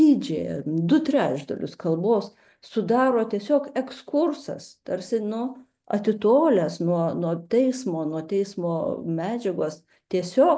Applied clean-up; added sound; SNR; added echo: none; none; none; none.